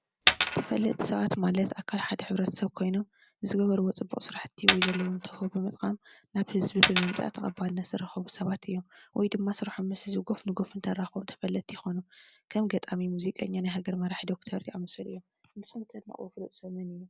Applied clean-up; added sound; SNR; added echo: none; Coin (dropping); -3 dB; none.